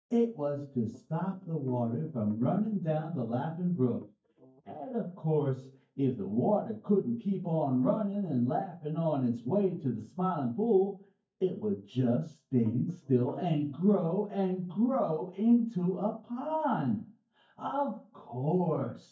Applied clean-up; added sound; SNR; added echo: neural mask model DeepFilterNet 3.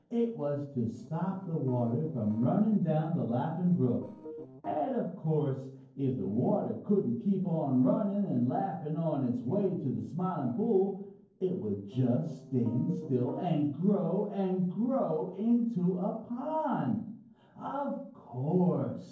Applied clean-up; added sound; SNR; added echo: neural separator model SepFormer DNS4.